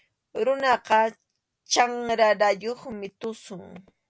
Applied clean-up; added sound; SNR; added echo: none; none; none; none.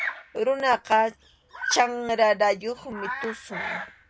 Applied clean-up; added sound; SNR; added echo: none; Bird vocalization, bird call, bird song; 11 dB; none.